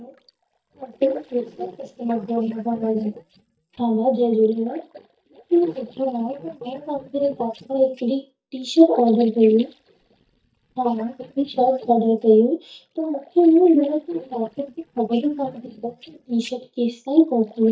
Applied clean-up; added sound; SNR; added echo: neural mask model DeepFilterNet 3.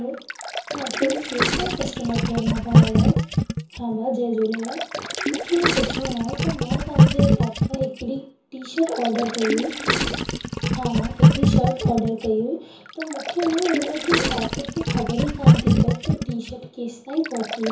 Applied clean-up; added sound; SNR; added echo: none; Gurgling; -4 dB; reverberation time 0.6 s.